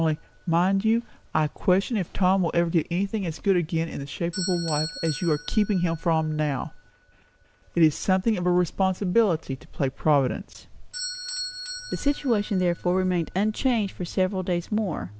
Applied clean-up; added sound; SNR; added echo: none; Bell / Doorbell; 17 dB; none.